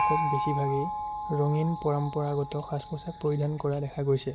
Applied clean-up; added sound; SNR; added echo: none; Gong; 4 dB; none.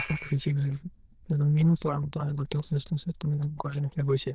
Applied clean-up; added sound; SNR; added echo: neural diffusion model UNIVERSE++.